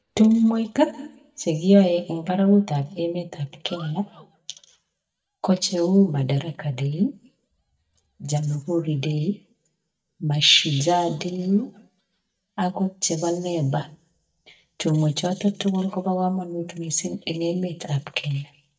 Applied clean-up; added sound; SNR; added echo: neural mask model DeepFilterNet 3.